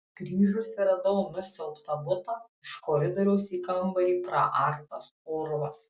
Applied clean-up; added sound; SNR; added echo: none; none; none; none.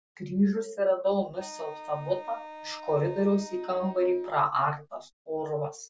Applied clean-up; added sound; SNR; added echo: none; Wind instrument, woodwind instrument; 16 dB; none.